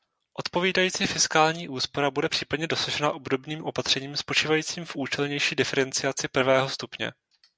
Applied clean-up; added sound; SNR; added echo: none; none; none; none.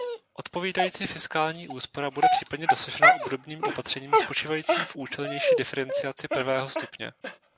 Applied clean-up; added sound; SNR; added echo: none; Dog; -4 dB; none.